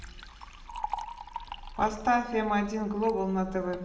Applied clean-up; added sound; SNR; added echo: none; Liquid; 13 dB; reverberation time 0.6 s.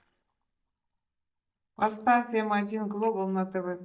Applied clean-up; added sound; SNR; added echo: neural mask model DeepFilterNet 3.